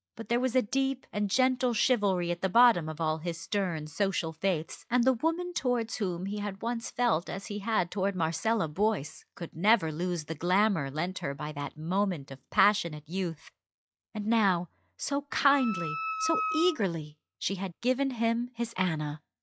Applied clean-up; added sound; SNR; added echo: classical method log-MMSE.